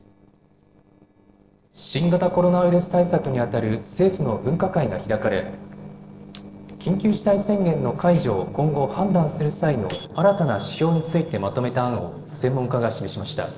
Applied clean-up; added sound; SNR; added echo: neural separator model SepFormer DNS4.